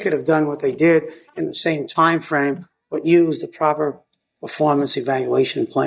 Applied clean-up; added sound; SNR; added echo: neural mask model DeepFilterNet 3.